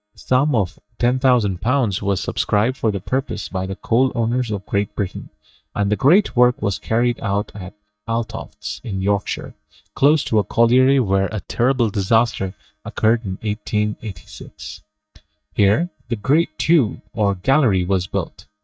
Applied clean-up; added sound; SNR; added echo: neural mask model DeepFilterNet 3.